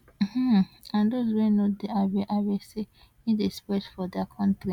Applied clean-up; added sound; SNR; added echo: none; none; none; none.